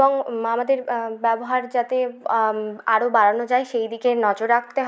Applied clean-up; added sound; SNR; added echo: none; none; none; none.